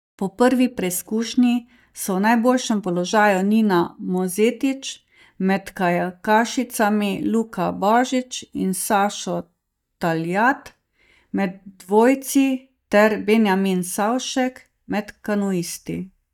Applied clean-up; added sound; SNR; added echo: neural mask model DeepFilterNet 3.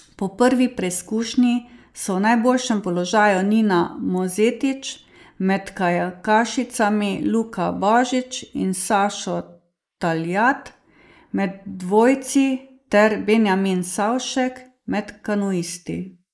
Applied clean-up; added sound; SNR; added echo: neural mask model Resemble Enhance denoiser.